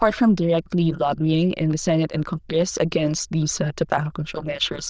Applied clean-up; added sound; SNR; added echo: neural diffusion model UNIVERSE++.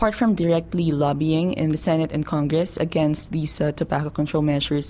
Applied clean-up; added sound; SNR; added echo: none; none; none; none.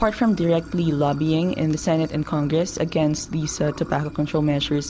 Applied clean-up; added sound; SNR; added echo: none; Sink (filling or washing) / Water; 20 dB; none.